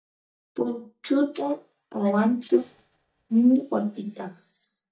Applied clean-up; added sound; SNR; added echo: neural mask model DeepFilterNet 3.